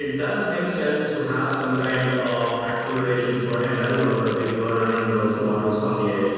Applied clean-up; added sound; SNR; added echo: none; Crackle; 18 dB; reverberation time 2.1 s.